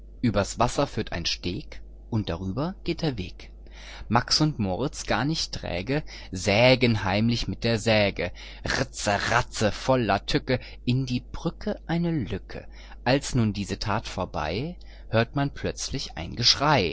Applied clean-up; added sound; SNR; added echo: none; none; none; none.